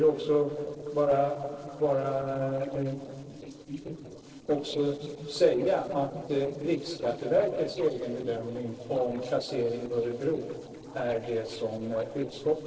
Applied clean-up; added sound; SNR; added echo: neural separator model SepFormer DNS4.